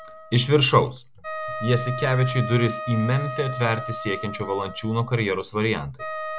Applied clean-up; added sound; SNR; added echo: none; Wind instrument, woodwind instrument; 10 dB; none.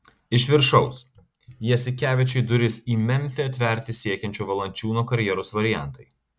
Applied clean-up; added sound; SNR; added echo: none; none; none; none.